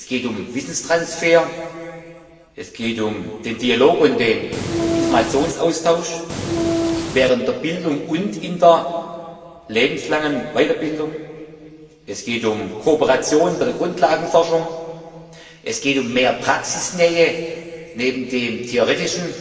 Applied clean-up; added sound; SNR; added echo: none; Train; 1 dB; reverberation time 2.7 s.